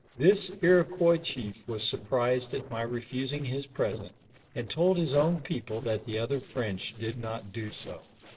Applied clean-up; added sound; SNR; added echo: neural separator model SepFormer DNS4.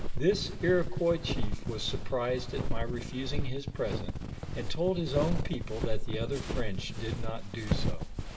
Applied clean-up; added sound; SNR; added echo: none; Walk, footsteps; -2 dB; reverberation time 2.6 s.